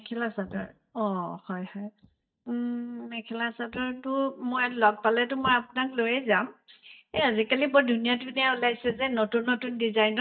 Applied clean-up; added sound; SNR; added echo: neural mask model DeepFilterNet 3.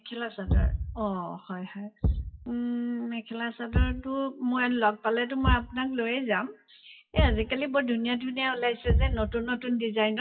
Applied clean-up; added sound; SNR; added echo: classical method WPE with log-MMSE.